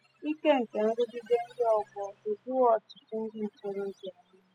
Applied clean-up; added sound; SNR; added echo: classical method spectral subtraction.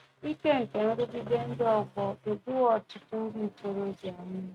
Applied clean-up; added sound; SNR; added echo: neural mask model RNNoise.